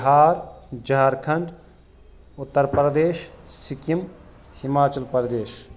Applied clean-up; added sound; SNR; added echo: none; Gunshot, gunfire; 17 dB; none.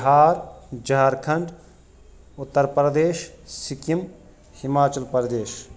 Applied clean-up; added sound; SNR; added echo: none; none; none; none.